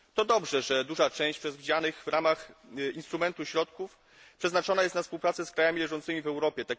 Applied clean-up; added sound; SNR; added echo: none; none; none; none.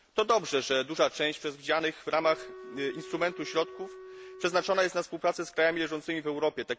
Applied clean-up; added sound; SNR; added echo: none; Wind instrument, woodwind instrument; 17 dB; none.